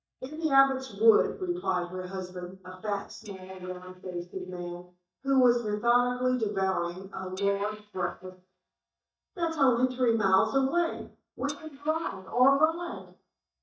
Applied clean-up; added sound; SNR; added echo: neural mask model DeepFilterNet 3.